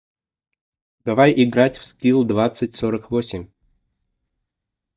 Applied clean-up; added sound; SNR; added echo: neural mask model DeepFilterNet 3.